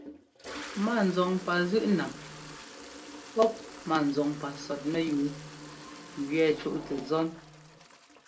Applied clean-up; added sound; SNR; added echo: none; Toilet flush; 15 dB; reverberation time 0.2 s.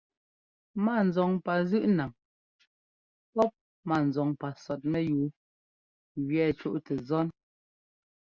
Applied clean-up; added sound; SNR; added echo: none; none; none; none.